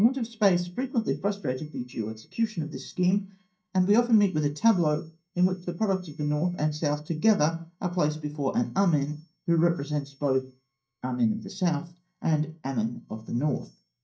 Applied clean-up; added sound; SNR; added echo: neural mask model DeepFilterNet 3.